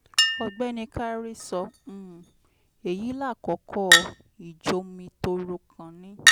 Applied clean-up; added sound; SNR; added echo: none; Chink, clink; -5 dB; none.